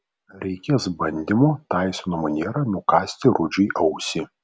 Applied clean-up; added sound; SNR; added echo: none; none; none; none.